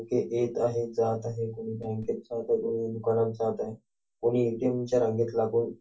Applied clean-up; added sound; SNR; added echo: none; none; none; reverberation time 0.2 s.